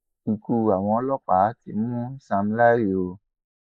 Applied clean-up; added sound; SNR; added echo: neural mask model Resemble Enhance denoiser.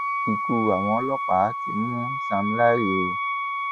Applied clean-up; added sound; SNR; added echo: none; Wind instrument, woodwind instrument; 2 dB; none.